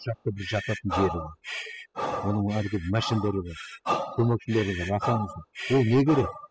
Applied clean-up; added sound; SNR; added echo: classical method spectral subtraction.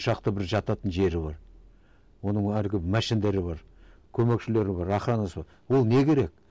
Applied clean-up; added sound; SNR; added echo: none; none; none; none.